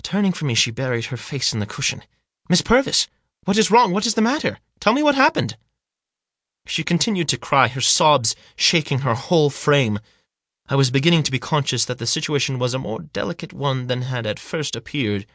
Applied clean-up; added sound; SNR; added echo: none; none; none; none.